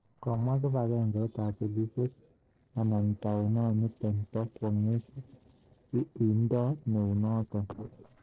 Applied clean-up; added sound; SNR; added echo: neural separator model SepFormer DNS4.